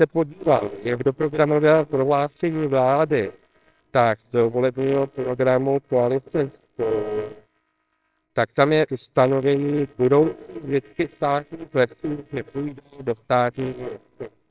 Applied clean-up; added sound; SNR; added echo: neural separator model SepFormer WHAMR!.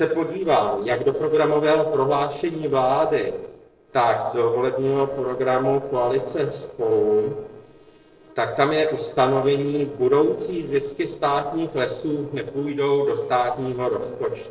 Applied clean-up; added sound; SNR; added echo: neural separator model SepFormer DNS4.